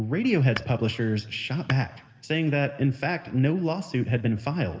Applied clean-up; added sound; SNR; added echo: none; Tap / Hammer; 16 dB; reverberation time 1.3 s.